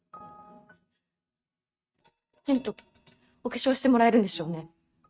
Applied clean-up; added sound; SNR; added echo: neural mask model RNNoise.